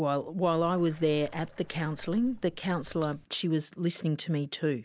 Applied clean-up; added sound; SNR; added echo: none; Water; 19 dB; none.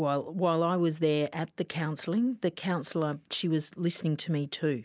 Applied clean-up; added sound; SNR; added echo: none; none; none; none.